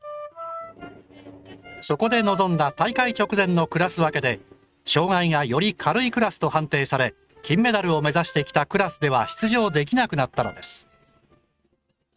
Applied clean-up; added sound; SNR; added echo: neural mask model RNNoise.